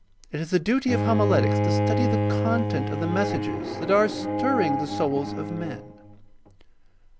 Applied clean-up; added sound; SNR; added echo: none; Bowed string instrument; 0 dB; none.